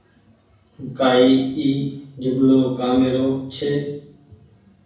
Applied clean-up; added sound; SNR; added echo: none; none; none; reverberation time 0.6 s.